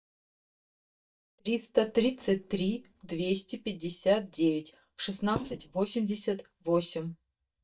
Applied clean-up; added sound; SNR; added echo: neural mask model DeepFilterNet 3.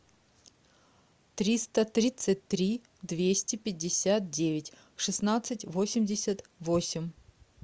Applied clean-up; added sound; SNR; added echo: none; none; none; none.